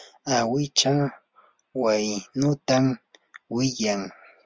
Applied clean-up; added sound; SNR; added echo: none; none; none; none.